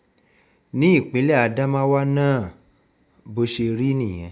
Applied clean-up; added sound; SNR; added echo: none; none; none; none.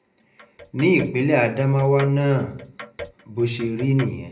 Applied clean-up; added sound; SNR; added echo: none; Clock; 18 dB; reverberation time 0.4 s.